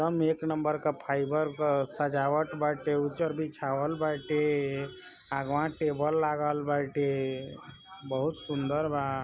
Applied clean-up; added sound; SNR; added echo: none; none; none; none.